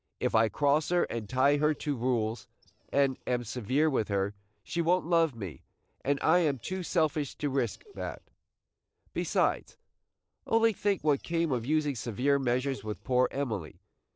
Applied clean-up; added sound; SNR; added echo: neural separator model SepFormer DNS4.